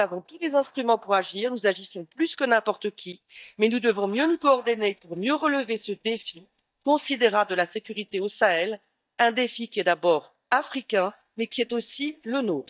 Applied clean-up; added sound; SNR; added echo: neural mask model DeepFilterNet 3.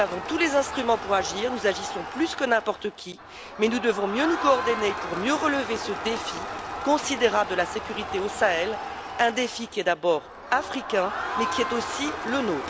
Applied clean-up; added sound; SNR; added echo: none; Crowd; 7 dB; none.